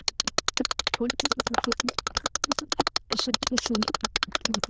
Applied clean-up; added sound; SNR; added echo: neural diffusion model UNIVERSE++.